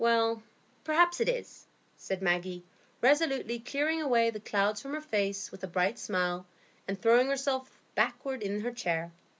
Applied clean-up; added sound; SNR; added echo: none; none; none; none.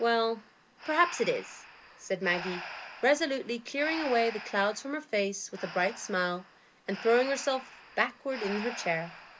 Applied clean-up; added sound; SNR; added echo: none; Breathing; 13 dB; none.